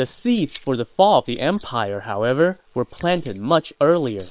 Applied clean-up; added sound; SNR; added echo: neural separator model SepFormer WHAM!.